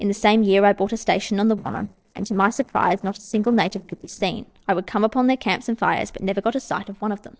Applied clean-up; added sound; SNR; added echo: neural separator model SepFormer DNS4.